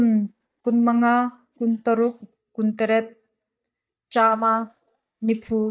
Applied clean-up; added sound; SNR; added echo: neural mask model DeepFilterNet 3.